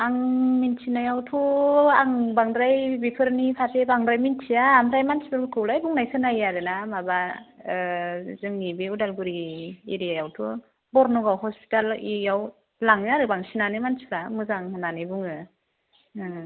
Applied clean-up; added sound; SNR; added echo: none; none; none; none.